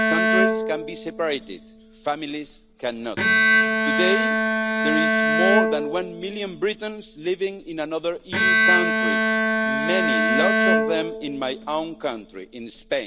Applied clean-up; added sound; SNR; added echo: none; Bowed string instrument; -5 dB; none.